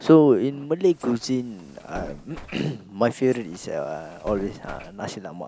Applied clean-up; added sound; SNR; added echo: none; Bus; 20 dB; none.